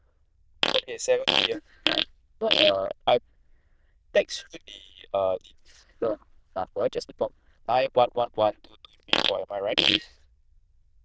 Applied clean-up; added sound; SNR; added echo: neural diffusion model UNIVERSE++.